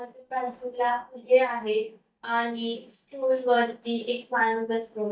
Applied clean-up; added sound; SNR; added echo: neural mask model DeepFilterNet 3.